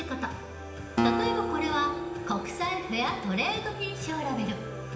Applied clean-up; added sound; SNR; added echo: none; Acoustic guitar; 3 dB; reverberation time 0.8 s.